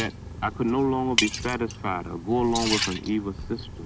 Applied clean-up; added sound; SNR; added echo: none; Liquid; 6 dB; none.